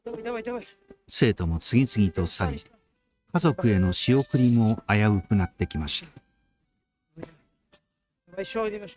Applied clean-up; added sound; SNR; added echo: neural mask model RNNoise.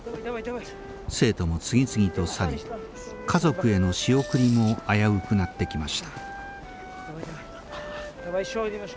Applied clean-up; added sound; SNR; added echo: none; Wind instrument, woodwind instrument + Rattle / Rattle (instrument); 15 dB; none.